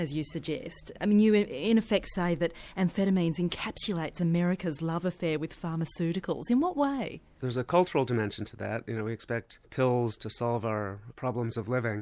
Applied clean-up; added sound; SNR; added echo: none; none; none; none.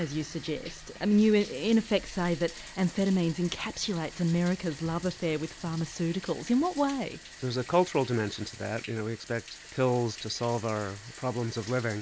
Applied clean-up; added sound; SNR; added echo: none; Bathtub (filling or washing); 17 dB; none.